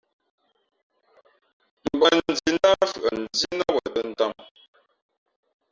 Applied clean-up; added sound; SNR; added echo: none; none; none; none.